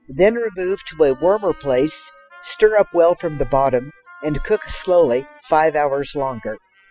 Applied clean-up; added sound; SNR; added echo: classical method spectral subtraction.